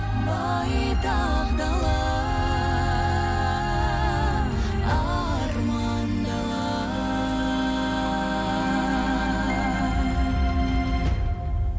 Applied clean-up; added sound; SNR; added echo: none; none; none; none.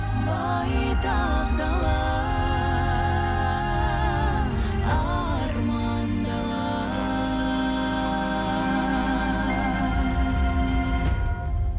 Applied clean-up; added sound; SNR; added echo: none; Brass instrument + Wind instrument, woodwind instrument; 18 dB; none.